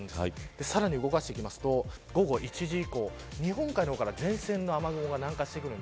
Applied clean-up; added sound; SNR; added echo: none; none; none; none.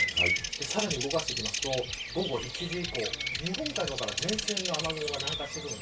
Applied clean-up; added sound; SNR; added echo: none; Bird vocalization, bird call, bird song; -1 dB; reverberation time 0.2 s.